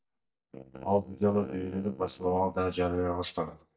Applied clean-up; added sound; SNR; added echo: neural mask model DeepFilterNet 3.